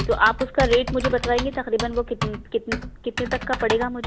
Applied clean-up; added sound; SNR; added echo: none; Typing; 6 dB; none.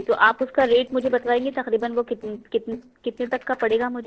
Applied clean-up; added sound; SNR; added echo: neural separator model SepFormer DNS4.